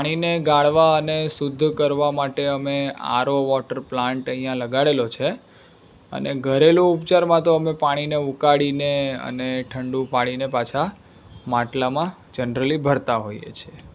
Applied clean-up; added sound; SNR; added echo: none; none; none; none.